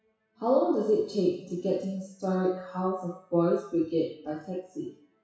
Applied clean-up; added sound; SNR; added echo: classical method WPE with log-MMSE.